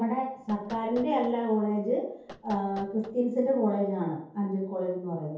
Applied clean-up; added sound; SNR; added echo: none; Knock; 19 dB; reverberation time 0.7 s.